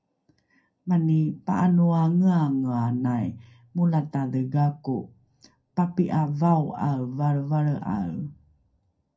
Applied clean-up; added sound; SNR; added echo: none; none; none; reverberation time 0.2 s.